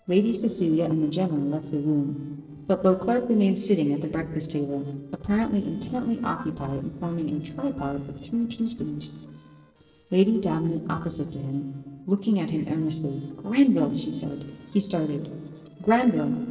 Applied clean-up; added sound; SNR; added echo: neural separator model SepFormer DNS4.